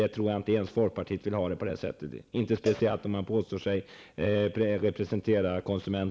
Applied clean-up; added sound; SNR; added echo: none; Cowbell; 19 dB; none.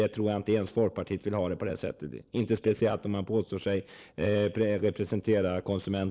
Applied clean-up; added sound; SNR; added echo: neural separator model SepFormer DNS4.